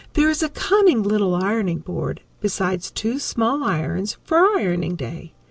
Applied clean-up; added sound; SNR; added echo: none; none; none; none.